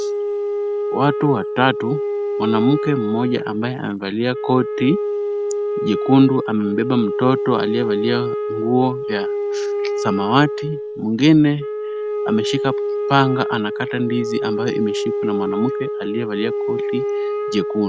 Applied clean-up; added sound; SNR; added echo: none; Wind instrument, woodwind instrument; 3 dB; none.